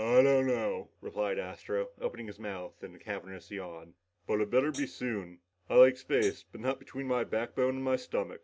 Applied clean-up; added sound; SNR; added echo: none; Hi-hat; 17 dB; none.